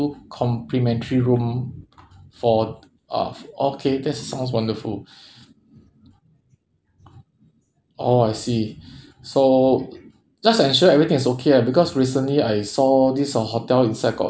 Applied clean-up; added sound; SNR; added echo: none; none; none; none.